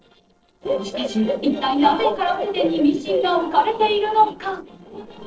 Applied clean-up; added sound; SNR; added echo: neural separator model SepFormer DNS4.